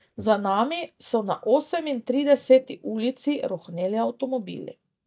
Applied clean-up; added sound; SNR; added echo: neural mask model DeepFilterNet 3.